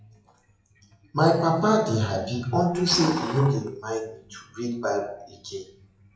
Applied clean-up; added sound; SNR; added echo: classical method WPE with log-MMSE.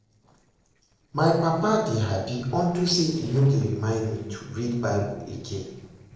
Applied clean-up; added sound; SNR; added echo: neural separator model SepFormer DNS4.